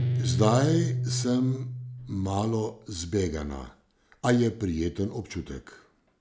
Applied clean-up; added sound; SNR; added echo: none; Guitar; 4 dB; none.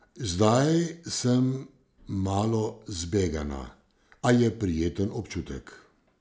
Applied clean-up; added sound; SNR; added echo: none; none; none; none.